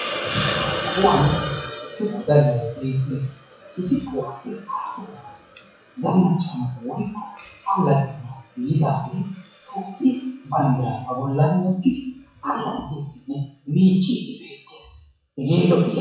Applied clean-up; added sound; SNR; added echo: classical method WPE with log-MMSE.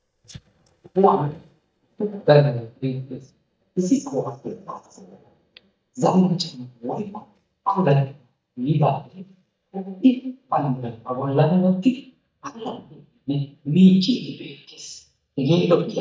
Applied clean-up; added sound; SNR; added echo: neural mask model DeepFilterNet 3.